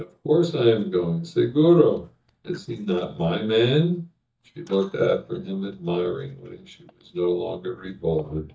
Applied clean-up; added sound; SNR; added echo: neural mask model DeepFilterNet 3.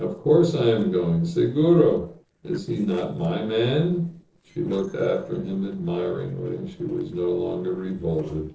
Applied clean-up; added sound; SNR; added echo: neural separator model SepFormer DNS4.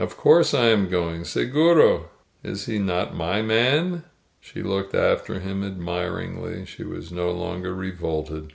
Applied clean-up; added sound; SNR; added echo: none; none; none; none.